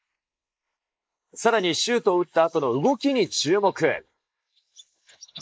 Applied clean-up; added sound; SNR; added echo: neural mask model Resemble Enhance denoiser.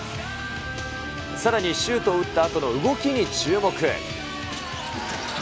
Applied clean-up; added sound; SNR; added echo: none; Wind instrument, woodwind instrument; 14 dB; none.